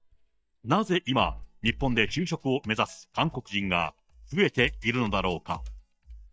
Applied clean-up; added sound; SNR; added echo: neural mask model DeepFilterNet 3.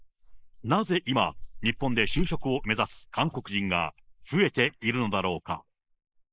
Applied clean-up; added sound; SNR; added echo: neural mask model Resemble Enhance denoiser.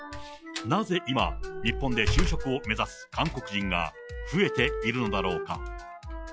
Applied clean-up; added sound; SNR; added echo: classical method log-MMSE.